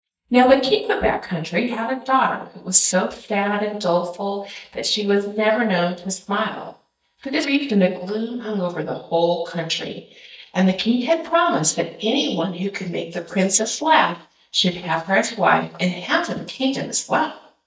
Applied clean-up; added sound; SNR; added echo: neural mask model DeepFilterNet 3.